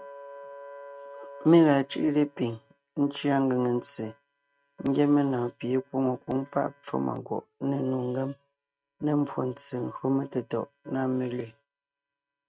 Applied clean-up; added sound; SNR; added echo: neural mask model RNNoise.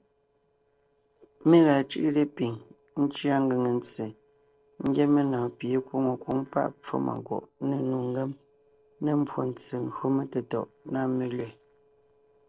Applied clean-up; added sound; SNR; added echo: neural separator model SepFormer DNS4.